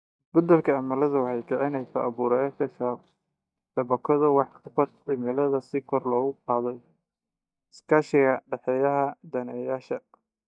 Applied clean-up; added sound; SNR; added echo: neural mask model DeepFilterNet 3.